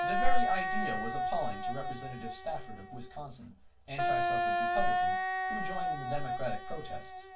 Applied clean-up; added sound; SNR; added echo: none; Wind instrument, woodwind instrument; 1 dB; reverberation time 0.2 s.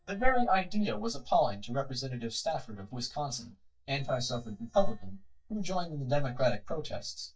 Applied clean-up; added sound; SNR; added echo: neural mask model DeepFilterNet 3.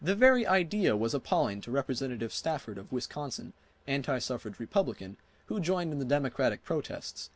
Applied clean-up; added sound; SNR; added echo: none; none; none; none.